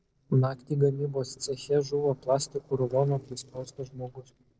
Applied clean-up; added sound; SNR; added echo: neural separator model SepFormer DNS4.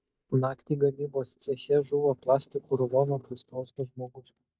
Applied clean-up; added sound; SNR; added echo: neural mask model DeepFilterNet 3.